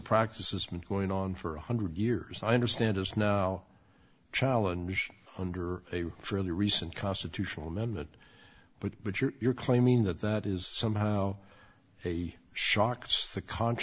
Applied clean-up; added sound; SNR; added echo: none; none; none; none.